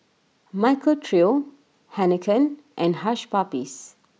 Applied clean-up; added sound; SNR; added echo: none; none; none; none.